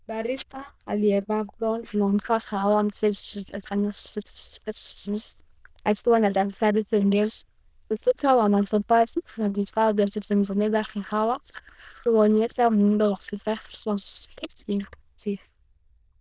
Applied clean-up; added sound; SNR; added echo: neural diffusion model UNIVERSE++.